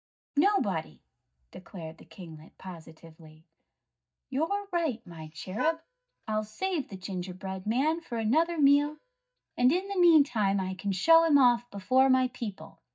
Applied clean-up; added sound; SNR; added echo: neural mask model DeepFilterNet 3.